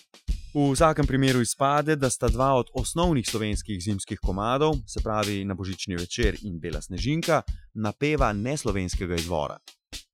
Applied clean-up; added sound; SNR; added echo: classical method Wiener filter.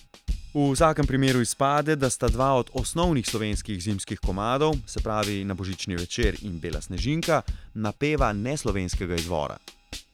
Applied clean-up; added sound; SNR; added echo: none; Drum kit; 8 dB; none.